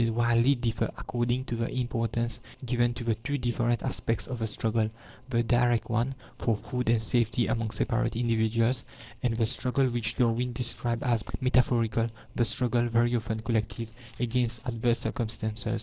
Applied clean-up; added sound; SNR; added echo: neural separator model SepFormer DNS4.